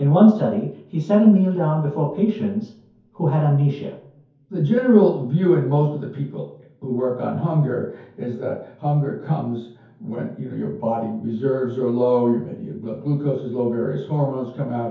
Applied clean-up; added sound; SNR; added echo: none; none; none; reverberation time 0.6 s.